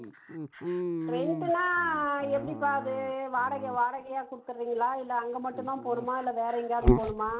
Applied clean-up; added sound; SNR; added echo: none; Dog; 3 dB; none.